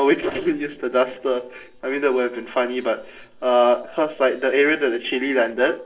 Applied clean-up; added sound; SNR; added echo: neural separator model SepFormer DNS4.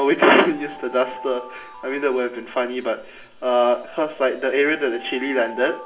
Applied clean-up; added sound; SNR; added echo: none; Alarm; 19 dB; reverberation time 0.6 s.